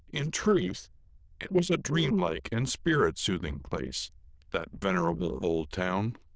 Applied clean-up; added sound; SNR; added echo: neural diffusion model UNIVERSE++.